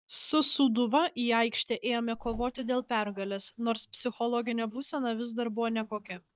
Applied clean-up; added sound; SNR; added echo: neural mask model DeepFilterNet 3.